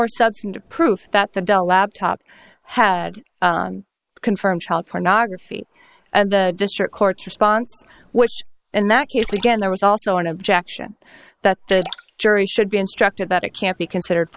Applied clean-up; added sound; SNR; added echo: neural mask model Resemble Enhance denoiser.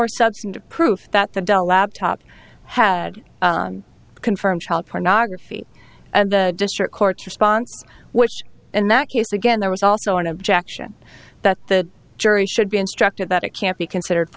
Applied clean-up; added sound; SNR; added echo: none; none; none; none.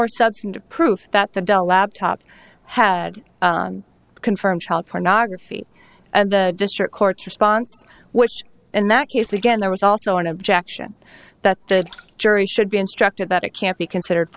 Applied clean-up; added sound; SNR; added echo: neural separator model SepFormer DNS4.